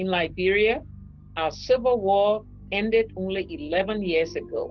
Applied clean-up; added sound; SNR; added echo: none; none; none; none.